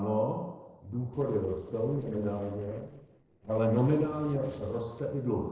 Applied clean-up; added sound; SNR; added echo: neural separator model SepFormer DNS4.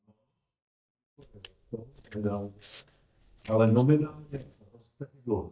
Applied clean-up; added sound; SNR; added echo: neural mask model DeepFilterNet 3.